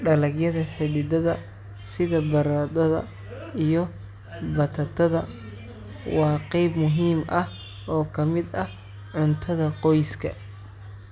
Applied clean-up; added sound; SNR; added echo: none; none; none; none.